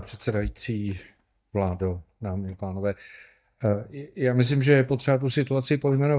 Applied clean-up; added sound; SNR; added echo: neural mask model DeepFilterNet 3.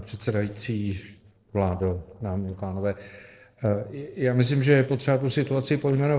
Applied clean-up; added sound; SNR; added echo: neural separator model SepFormer DNS4.